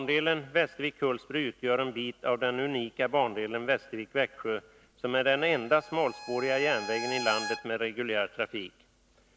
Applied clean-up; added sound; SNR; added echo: none; Bowed string instrument; 10 dB; none.